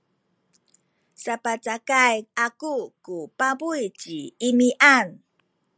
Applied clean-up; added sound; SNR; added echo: none; none; none; none.